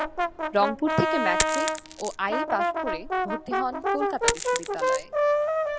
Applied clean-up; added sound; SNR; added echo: none; Coin (dropping) + Brass instrument; -4 dB; none.